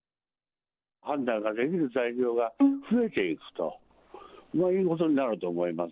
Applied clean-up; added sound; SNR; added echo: neural separator model SepFormer DNS4.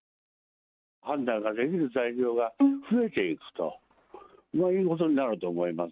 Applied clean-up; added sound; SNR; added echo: neural mask model RNNoise.